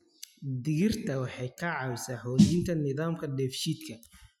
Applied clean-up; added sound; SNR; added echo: classical method Wiener filter.